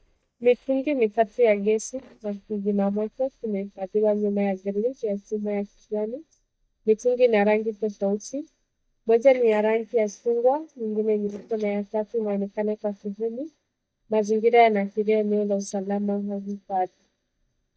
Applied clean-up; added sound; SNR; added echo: neural mask model DeepFilterNet 3.